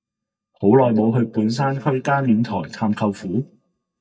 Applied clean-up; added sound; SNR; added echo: neural mask model DeepFilterNet 3.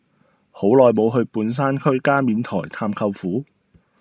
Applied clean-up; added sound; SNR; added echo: none; none; none; none.